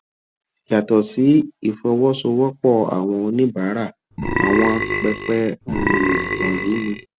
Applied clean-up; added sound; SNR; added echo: none; Burping, eructation; 3 dB; none.